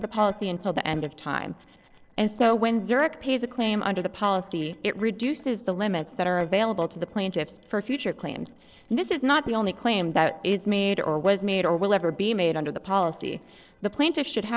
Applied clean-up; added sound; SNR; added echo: neural separator model SepFormer DNS4.